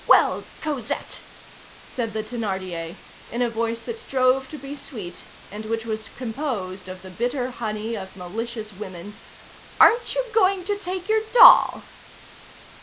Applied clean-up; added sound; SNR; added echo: none; Water; 20 dB; none.